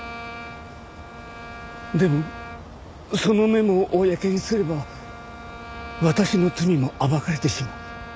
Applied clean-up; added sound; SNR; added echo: none; Bowed string instrument; 16 dB; none.